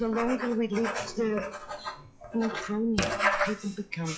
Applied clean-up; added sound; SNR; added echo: classical method log-MMSE.